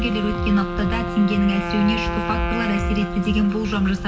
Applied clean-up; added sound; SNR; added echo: none; Wind instrument, woodwind instrument; 6 dB; reverberation time 1.7 s.